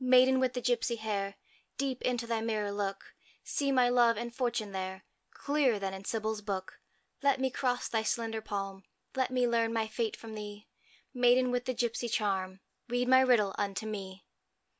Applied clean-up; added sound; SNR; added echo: none; none; none; none.